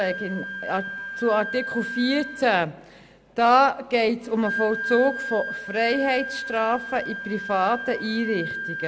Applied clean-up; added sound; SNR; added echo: none; Wind instrument, woodwind instrument; 9 dB; none.